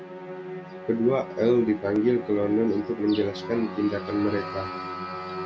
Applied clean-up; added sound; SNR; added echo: none; Musical instrument; 11 dB; none.